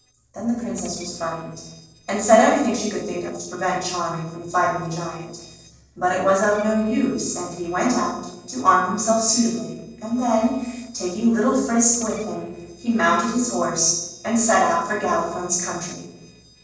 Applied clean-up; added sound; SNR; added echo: neural separator model SepFormer DNS4.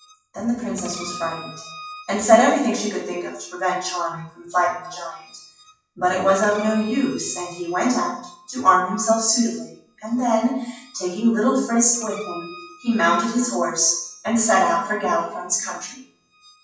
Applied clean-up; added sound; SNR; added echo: classical method WPE with log-MMSE.